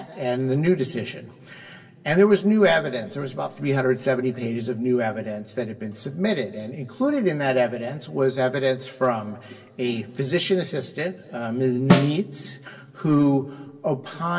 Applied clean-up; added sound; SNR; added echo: none; Snare drum; 3 dB; reverberation time 2.7 s.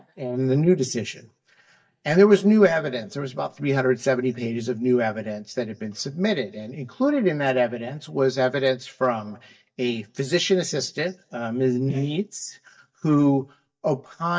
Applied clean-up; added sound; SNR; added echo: neural mask model DeepFilterNet 3.